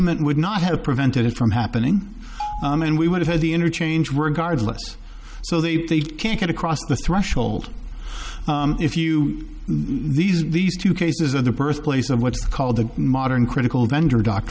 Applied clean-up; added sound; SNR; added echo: none; Marimba, xylophone; 15 dB; none.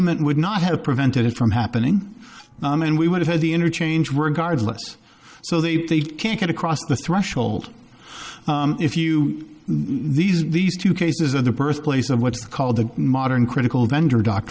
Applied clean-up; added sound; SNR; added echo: neural separator model SepFormer DNS4.